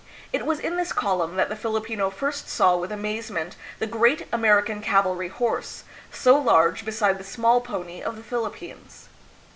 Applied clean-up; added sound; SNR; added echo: none; none; none; none.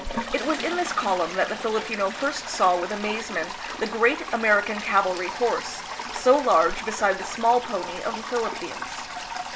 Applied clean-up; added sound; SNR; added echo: none; Toilet flush; 8 dB; none.